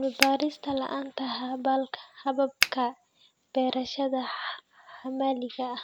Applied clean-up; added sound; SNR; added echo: none; Finger snapping; -2 dB; none.